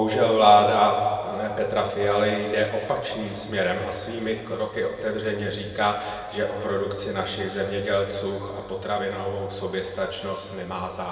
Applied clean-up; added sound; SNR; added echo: none; none; none; reverberation time 2.2 s.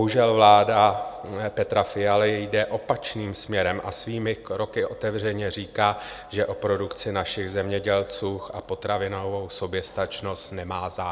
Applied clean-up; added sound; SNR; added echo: none; none; none; none.